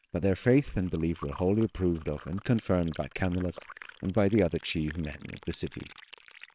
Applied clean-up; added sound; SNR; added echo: neural separator model SepFormer WHAMR!.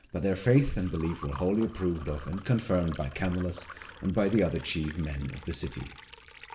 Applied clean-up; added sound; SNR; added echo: none; Liquid; 19 dB; reverberation time 1.1 s.